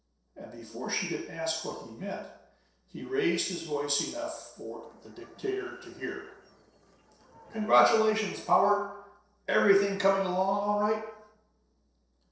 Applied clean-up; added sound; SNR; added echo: neural separator model SepFormer DNS4.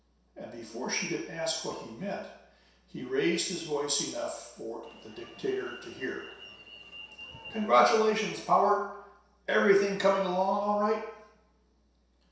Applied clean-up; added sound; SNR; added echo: none; Alarm; 19 dB; reverberation time 0.7 s.